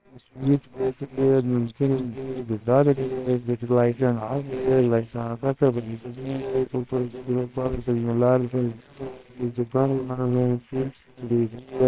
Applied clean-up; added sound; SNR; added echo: neural separator model SepFormer WHAMR!.